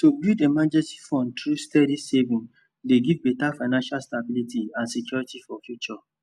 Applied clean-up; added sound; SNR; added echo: none; none; none; none.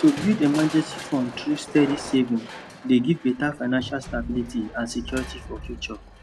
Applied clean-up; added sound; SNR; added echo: none; Crushing; 13 dB; none.